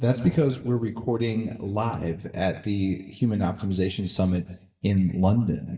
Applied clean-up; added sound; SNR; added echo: neural mask model DeepFilterNet 3.